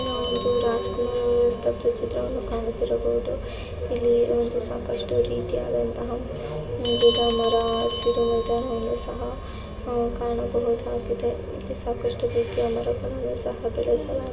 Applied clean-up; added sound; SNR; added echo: none; Bell; 6 dB; reverberation time 1.7 s.